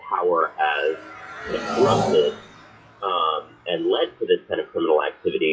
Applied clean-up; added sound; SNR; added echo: classical method WPE with log-MMSE.